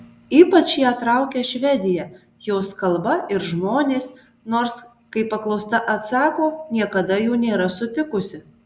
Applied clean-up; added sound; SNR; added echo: none; none; none; none.